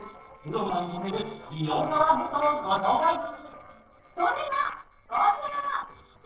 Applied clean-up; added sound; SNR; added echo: neural separator model SepFormer DNS4.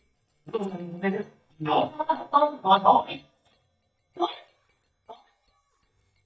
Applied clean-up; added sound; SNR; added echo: neural mask model DeepFilterNet 3.